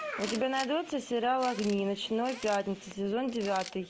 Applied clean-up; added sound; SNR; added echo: none; Tools; 15 dB; none.